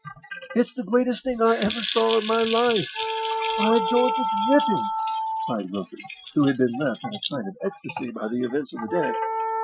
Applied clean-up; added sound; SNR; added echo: classical method Wiener filter.